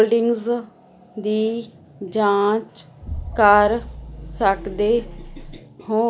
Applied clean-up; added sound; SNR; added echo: none; Explosion; 14 dB; none.